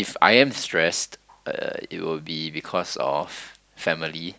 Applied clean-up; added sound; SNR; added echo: none; none; none; none.